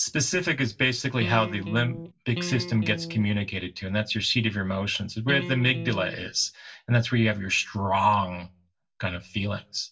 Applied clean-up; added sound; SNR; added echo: none; Electric guitar; 8 dB; reverberation time 0.2 s.